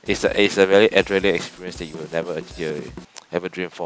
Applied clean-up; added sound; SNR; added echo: none; Drum / Drum kit; 18 dB; none.